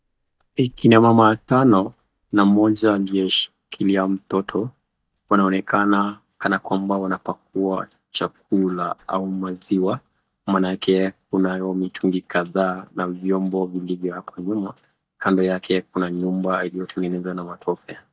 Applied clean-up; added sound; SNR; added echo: neural mask model DeepFilterNet 3.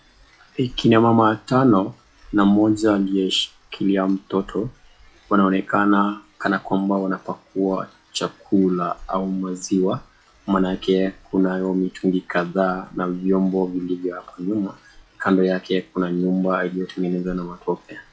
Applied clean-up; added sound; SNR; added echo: classical method log-MMSE.